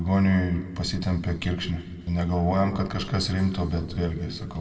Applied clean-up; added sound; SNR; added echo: none; Acoustic guitar / Strum; 19 dB; reverberation time 1.4 s.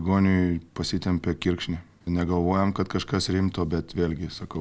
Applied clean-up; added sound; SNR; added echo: none; none; none; none.